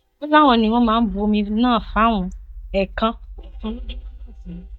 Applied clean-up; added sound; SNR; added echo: neural mask model DeepFilterNet 3.